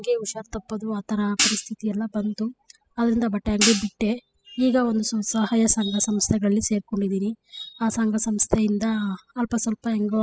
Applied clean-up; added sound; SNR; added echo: classical method spectral subtraction.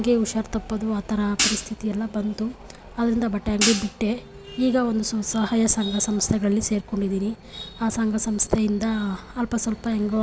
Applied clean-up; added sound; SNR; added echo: none; Hi-hat; 3 dB; none.